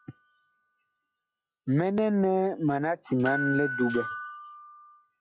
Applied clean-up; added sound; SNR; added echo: classical method log-MMSE.